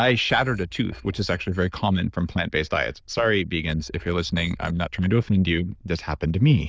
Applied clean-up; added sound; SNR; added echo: neural diffusion model UNIVERSE++.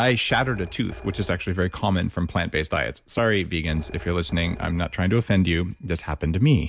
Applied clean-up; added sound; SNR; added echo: none; Telephone; 20 dB; none.